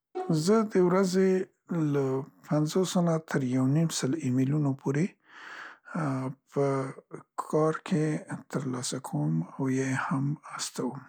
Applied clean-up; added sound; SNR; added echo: none; Bowed string instrument; 14 dB; none.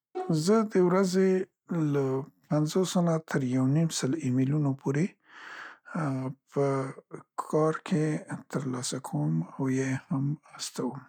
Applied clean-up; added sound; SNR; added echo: neural mask model RNNoise.